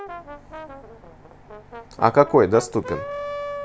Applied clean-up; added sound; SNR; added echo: none; Brass instrument; 12 dB; none.